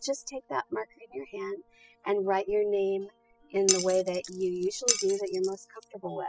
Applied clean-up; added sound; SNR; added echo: classical method spectral subtraction.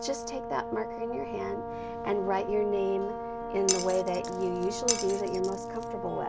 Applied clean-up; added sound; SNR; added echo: none; Brass instrument + Glass; 4 dB; none.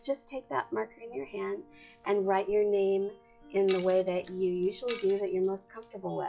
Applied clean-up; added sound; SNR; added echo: classical method log-MMSE.